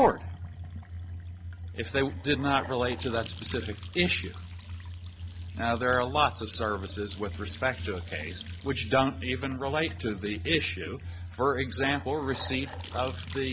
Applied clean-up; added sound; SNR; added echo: none; Trickle, dribble / Bathtub (filling or washing) / Sink (filling or washing) / Gurgling / Splash, splatter; 18 dB; none.